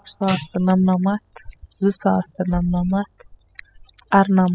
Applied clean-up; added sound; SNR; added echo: classical method spectral subtraction.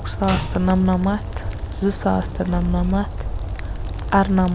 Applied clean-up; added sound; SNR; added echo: none; Rain; 7 dB; none.